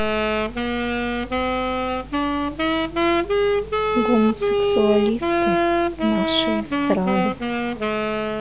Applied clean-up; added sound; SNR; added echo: none; Wind instrument, woodwind instrument; -4 dB; none.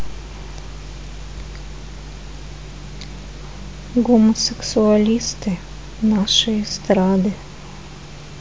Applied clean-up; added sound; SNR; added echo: none; none; none; none.